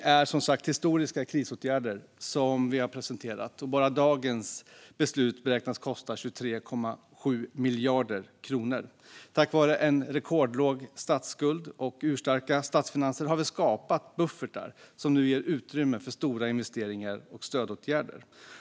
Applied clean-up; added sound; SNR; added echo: none; none; none; none.